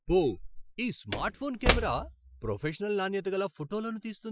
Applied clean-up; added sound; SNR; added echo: classical method Wiener filter.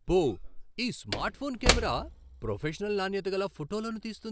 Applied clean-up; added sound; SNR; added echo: none; Slam / Wood; 4 dB; none.